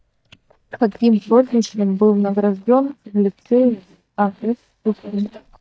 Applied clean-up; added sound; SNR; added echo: neural mask model DeepFilterNet 3.